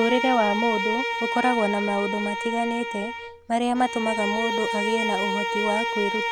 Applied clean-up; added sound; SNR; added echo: none; Bowed string instrument; 2 dB; none.